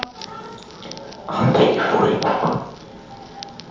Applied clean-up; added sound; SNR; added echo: none; Crackle; 19 dB; reverberation time 0.8 s.